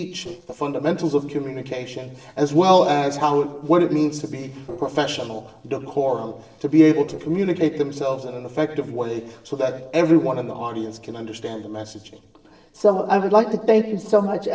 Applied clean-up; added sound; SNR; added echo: neural separator model SepFormer DNS4.